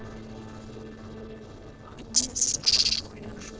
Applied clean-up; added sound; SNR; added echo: neural separator model SepFormer DNS4.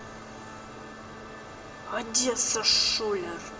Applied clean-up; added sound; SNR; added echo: none; Organ; 17 dB; reverberation time 2.7 s.